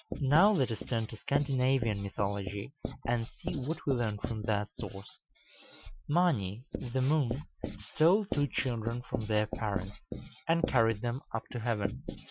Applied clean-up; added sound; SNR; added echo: classical method Wiener filter.